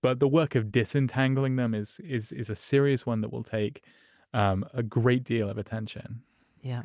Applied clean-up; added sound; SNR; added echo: none; none; none; none.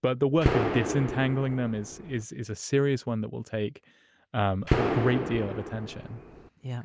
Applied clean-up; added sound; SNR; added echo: none; Gunshot, gunfire; 2 dB; none.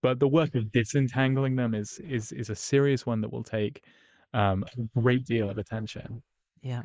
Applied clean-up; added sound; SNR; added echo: neural mask model Resemble Enhance denoiser.